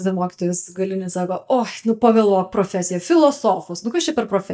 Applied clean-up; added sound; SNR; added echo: neural mask model DeepFilterNet 3.